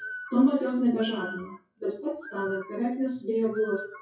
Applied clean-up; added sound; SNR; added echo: classical method WPE with log-MMSE.